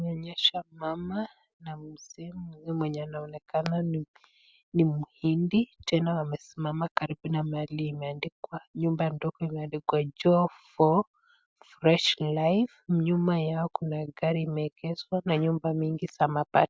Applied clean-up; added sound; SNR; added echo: none; none; none; none.